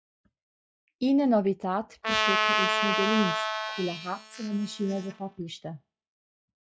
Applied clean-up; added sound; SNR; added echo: classical method log-MMSE.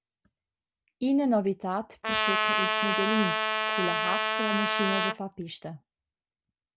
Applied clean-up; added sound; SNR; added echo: none; Trumpet; -4 dB; none.